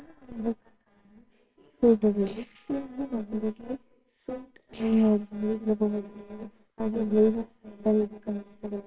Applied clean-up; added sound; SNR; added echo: neural separator model SepFormer WHAMR!.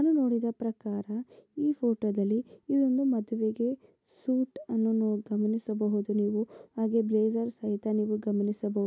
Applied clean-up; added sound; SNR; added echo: none; none; none; none.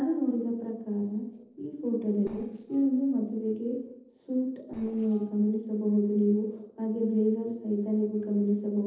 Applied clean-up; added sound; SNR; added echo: neural separator model SepFormer DNS4.